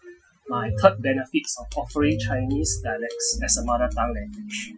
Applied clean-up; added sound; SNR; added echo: classical method Wiener filter.